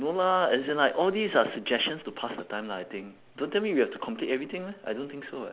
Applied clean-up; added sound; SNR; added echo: none; none; none; none.